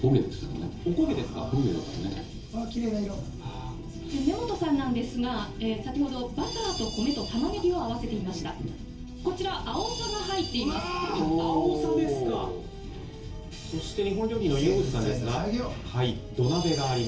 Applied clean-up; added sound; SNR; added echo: none; none; none; reverberation time 0.3 s.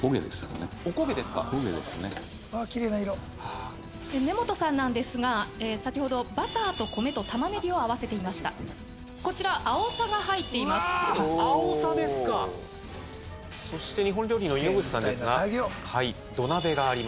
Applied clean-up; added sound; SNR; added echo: none; none; none; none.